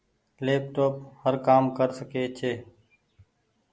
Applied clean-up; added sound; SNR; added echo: none; none; none; none.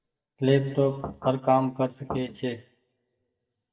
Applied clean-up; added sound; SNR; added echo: neural mask model DeepFilterNet 3.